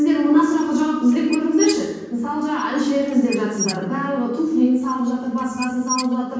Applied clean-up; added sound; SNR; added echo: none; Squeak / Dishes, pots, and pans; 15 dB; reverberation time 1.2 s.